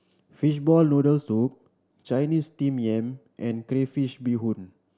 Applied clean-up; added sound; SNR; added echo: none; none; none; none.